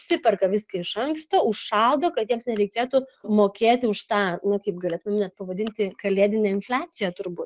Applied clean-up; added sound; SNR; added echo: none; none; none; none.